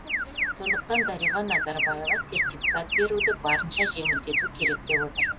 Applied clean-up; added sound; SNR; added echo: none; Alarm; -4 dB; none.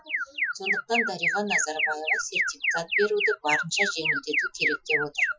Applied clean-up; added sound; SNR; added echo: classical method Wiener filter.